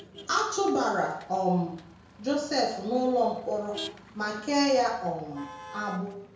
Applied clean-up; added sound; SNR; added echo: none; Motor vehicle (road); 18 dB; reverberation time 0.5 s.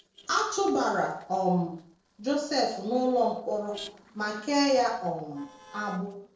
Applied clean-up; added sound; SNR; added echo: neural separator model SepFormer DNS4.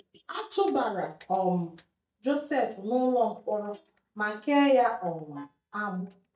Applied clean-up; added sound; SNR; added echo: neural mask model DeepFilterNet 3.